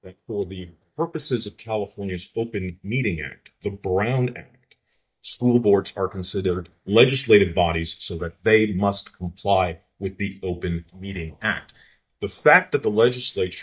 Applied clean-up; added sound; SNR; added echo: neural mask model DeepFilterNet 3.